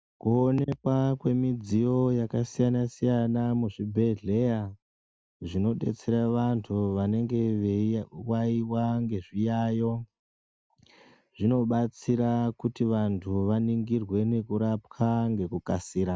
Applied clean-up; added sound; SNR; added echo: none; none; none; none.